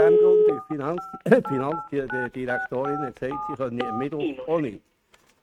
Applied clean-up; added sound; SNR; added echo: neural mask model RNNoise.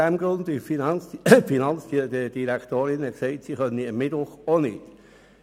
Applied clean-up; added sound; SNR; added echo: none; none; none; none.